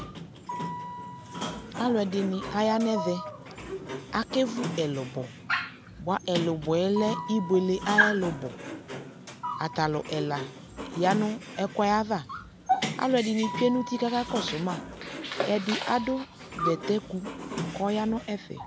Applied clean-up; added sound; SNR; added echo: none; Sliding door + Dog; 5 dB; none.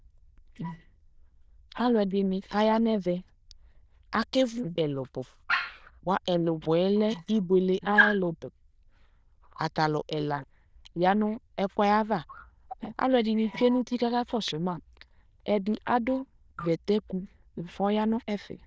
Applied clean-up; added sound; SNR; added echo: neural diffusion model UNIVERSE++.